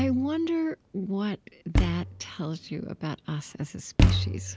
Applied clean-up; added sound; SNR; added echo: none; Thump, thud; -2 dB; none.